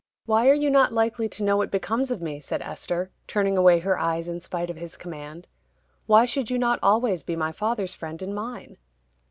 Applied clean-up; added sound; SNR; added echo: none; none; none; none.